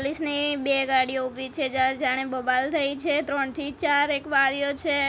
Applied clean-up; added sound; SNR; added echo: none; none; none; none.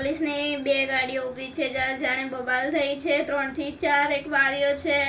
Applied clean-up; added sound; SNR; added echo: none; none; none; reverberation time 0.3 s.